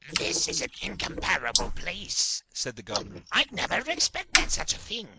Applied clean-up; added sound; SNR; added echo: neural mask model Resemble Enhance denoiser.